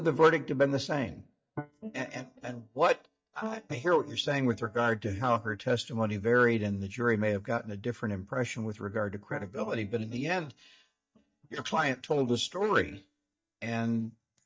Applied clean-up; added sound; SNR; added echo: neural mask model DeepFilterNet 3.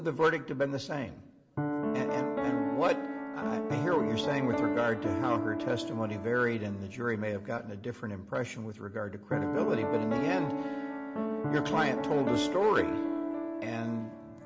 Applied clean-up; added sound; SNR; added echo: none; Piano; 1 dB; reverberation time 1.0 s.